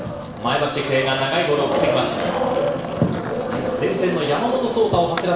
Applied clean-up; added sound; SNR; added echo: none; Skateboard; 11 dB; reverberation time 0.7 s.